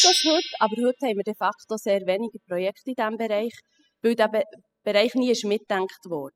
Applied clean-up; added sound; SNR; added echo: classical method spectral subtraction.